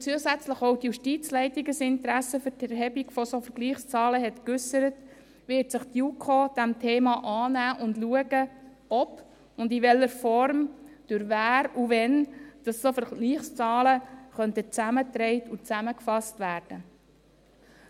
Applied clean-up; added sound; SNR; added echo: none; none; none; none.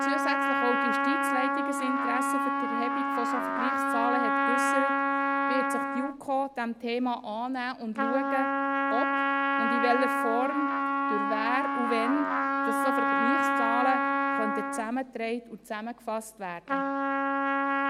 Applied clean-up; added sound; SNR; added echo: none; Trumpet; -4 dB; none.